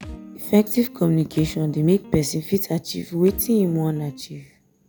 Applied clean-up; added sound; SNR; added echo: none; Thump, thud + Guitar; 18 dB; none.